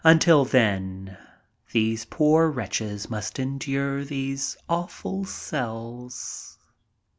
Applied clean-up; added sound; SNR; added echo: none; none; none; none.